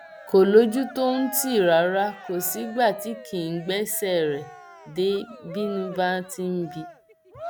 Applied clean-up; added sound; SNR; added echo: none; Cheering; 16 dB; none.